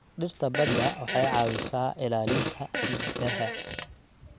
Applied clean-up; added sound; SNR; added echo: none; Fart + Fart; 1 dB; none.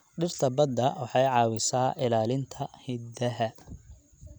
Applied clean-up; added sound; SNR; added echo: none; none; none; none.